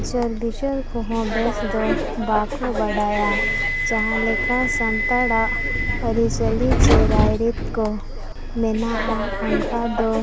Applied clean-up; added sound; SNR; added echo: none; Subway, metro, underground; -2 dB; none.